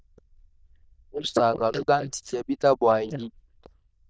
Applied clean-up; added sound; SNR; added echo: neural diffusion model UNIVERSE++.